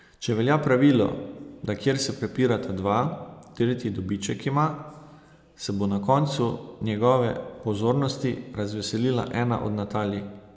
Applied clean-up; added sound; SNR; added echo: none; none; none; none.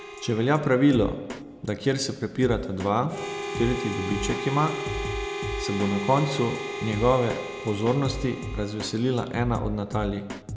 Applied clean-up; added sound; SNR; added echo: none; Harmonica + Drum kit; 7 dB; none.